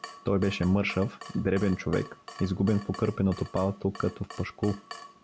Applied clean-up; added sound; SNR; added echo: none; Drip / Water tap, faucet; 17 dB; none.